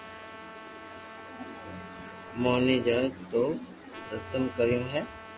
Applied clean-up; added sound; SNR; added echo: none; Trumpet; 15 dB; none.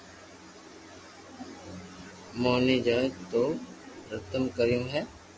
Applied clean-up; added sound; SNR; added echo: none; none; none; none.